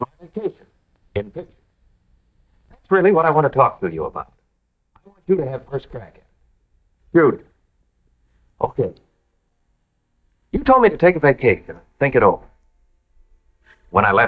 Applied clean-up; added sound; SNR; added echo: neural mask model DeepFilterNet 3.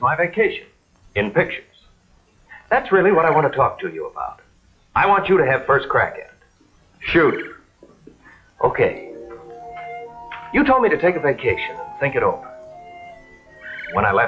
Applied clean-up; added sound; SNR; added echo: classical method log-MMSE.